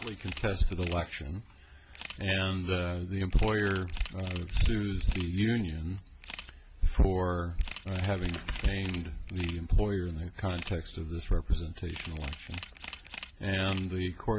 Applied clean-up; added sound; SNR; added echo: none; Camera; 16 dB; none.